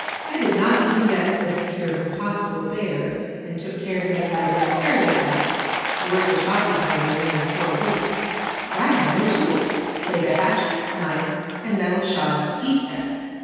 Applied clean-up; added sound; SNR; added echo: none; Applause / Crowd; 5 dB; reverberation time 2.1 s.